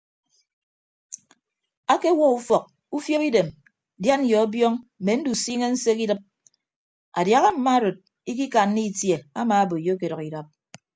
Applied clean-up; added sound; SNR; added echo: none; none; none; none.